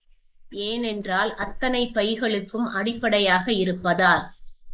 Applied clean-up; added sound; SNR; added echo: neural mask model Resemble Enhance denoiser.